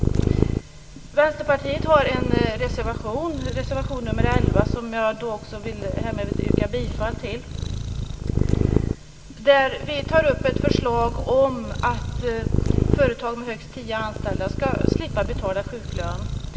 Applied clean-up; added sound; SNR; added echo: none; Purr; 0 dB; reverberation time 1.2 s.